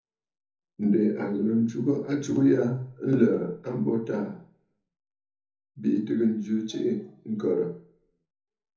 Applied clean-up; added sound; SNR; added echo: none; none; none; reverberation time 0.6 s.